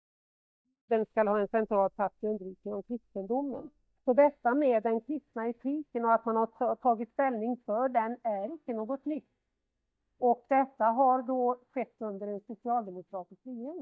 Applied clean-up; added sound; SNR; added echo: neural mask model DeepFilterNet 3.